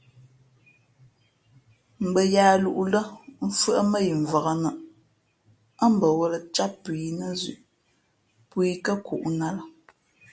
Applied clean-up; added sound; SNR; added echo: none; none; none; none.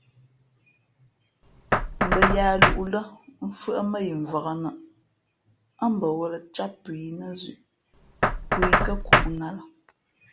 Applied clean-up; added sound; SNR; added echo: none; Knock; -2 dB; none.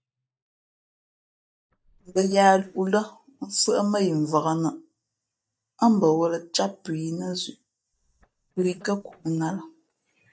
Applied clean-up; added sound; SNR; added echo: neural mask model DeepFilterNet 3.